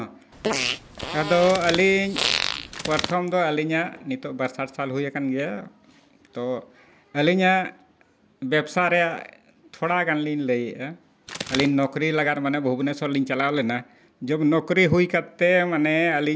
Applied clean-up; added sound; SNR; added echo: none; Bird + Fart; 5 dB; none.